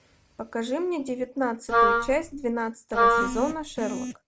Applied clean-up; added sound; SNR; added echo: none; Wind instrument, woodwind instrument; -5 dB; none.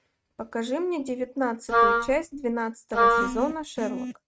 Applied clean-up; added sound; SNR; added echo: neural mask model RNNoise.